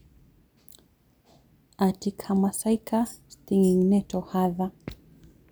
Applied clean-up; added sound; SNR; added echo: none; Tambourine; 20 dB; none.